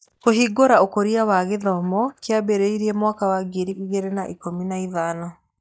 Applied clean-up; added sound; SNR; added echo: neural mask model DeepFilterNet 3.